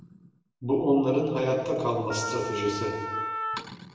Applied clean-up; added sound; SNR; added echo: none; Wind instrument, woodwind instrument; 6 dB; reverberation time 1.2 s.